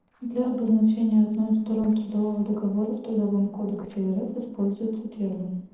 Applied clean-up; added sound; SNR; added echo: neural separator model SepFormer DNS4.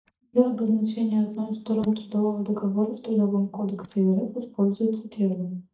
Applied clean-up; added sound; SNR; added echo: neural mask model DeepFilterNet 3.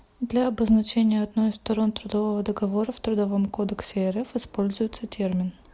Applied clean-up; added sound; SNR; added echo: none; none; none; none.